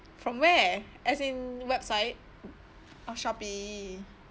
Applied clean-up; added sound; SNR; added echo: none; none; none; none.